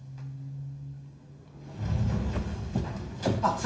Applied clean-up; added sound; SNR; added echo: none; Sliding door; 16 dB; reverberation time 2.4 s.